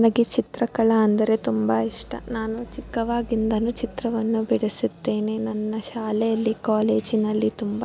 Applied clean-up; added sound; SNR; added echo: none; none; none; none.